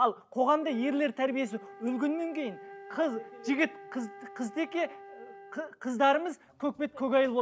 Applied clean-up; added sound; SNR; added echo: none; Wind instrument, woodwind instrument; 19 dB; none.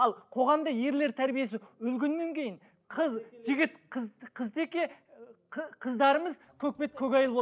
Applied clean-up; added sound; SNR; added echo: none; none; none; none.